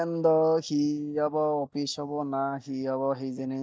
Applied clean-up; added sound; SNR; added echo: neural mask model DeepFilterNet 3.